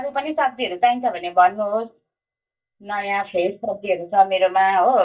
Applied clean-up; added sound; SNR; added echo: neural mask model DeepFilterNet 3.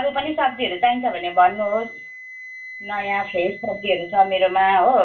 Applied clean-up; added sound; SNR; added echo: none; Wind instrument, woodwind instrument; 17 dB; reverberation time 0.2 s.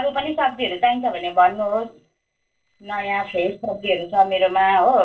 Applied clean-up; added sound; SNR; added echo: neural separator model SepFormer DNS4.